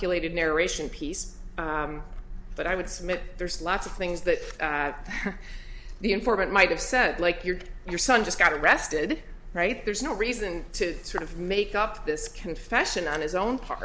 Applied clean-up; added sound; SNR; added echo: none; none; none; none.